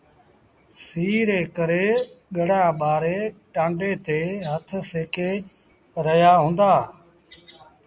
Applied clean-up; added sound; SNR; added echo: none; none; none; none.